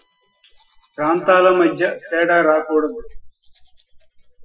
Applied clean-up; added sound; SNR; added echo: classical method Wiener filter.